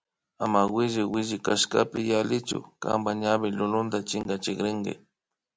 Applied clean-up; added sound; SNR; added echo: none; none; none; none.